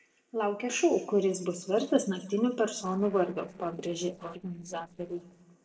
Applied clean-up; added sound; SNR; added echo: neural separator model SepFormer DNS4.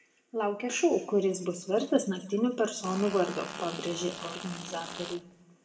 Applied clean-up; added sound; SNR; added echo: none; Fart; 11 dB; reverberation time 1.2 s.